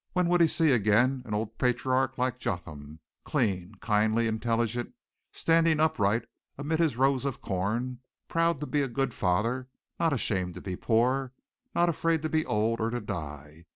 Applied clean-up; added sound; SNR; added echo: none; none; none; none.